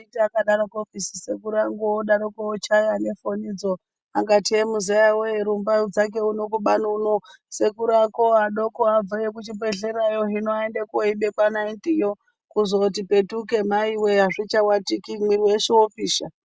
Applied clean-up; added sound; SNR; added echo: none; none; none; none.